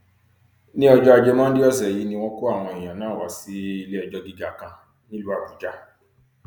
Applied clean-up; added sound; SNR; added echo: none; none; none; none.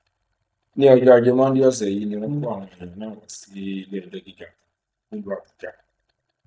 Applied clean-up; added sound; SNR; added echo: neural mask model DeepFilterNet 3.